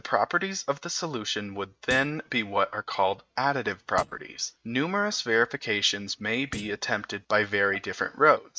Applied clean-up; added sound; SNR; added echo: neural mask model RNNoise.